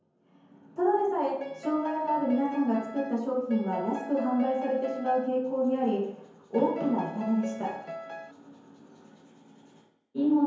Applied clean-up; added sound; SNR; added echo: none; Piano; 11 dB; reverberation time 0.9 s.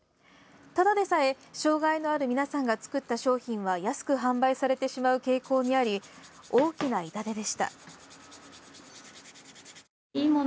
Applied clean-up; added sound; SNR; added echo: none; none; none; none.